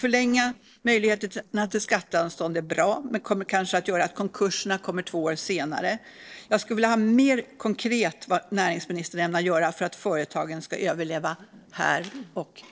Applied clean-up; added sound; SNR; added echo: neural separator model SepFormer DNS4.